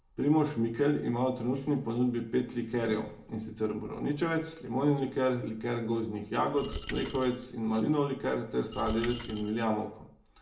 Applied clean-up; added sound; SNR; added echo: none; Coin (dropping); 11 dB; reverberation time 0.2 s.